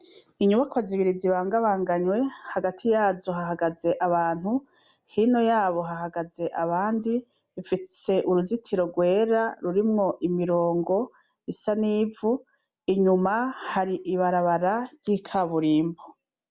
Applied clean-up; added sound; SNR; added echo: none; none; none; none.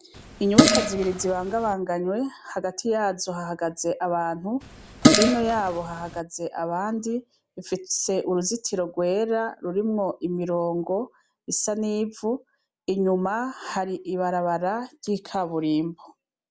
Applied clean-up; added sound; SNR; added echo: none; Fart; -4 dB; none.